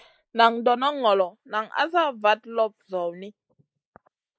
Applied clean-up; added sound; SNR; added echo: neural mask model Resemble Enhance denoiser.